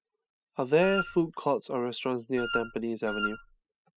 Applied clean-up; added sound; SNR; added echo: classical method spectral subtraction.